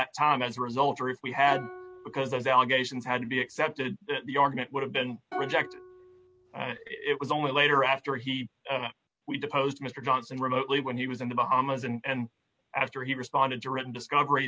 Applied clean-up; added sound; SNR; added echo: none; Plucked string instrument; 14 dB; none.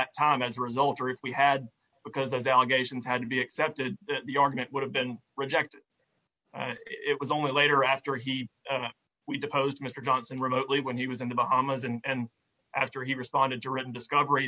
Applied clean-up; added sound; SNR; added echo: none; none; none; none.